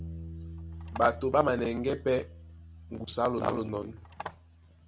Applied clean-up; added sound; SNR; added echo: none; Telephone + Bass guitar; 12 dB; none.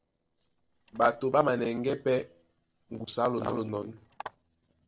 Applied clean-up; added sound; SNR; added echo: neural separator model SepFormer DNS4.